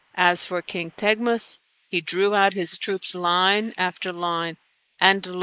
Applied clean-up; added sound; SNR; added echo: neural mask model Resemble Enhance denoiser.